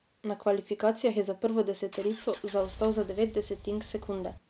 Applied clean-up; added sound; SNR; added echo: none; Engine; 17 dB; none.